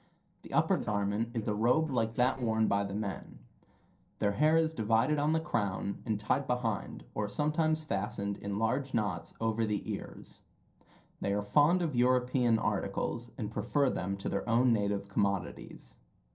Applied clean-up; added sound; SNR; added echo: neural separator model SepFormer DNS4.